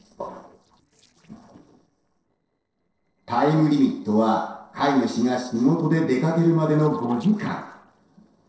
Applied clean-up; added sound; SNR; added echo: neural separator model SepFormer DNS4.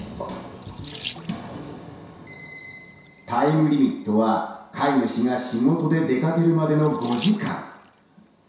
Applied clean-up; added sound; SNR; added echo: none; Sink (filling or washing) / Water tap, faucet; 18 dB; reverberation time 0.7 s.